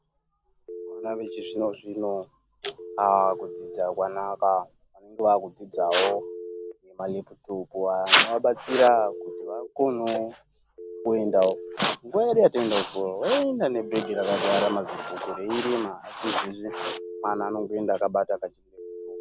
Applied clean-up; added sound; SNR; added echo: none; Telephone; 15 dB; none.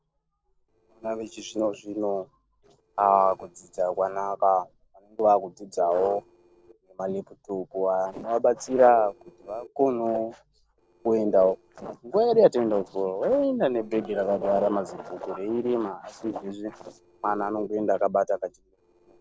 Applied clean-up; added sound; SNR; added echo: neural separator model SepFormer DNS4.